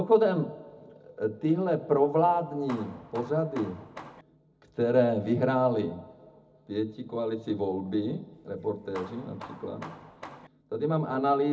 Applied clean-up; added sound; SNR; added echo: none; Hammer; 17 dB; reverberation time 0.4 s.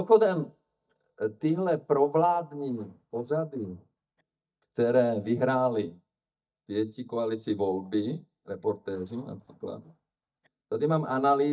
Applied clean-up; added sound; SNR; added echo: neural mask model DeepFilterNet 3.